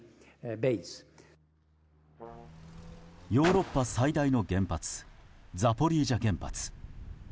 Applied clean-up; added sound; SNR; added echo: none; Car + Brass instrument; 14 dB; none.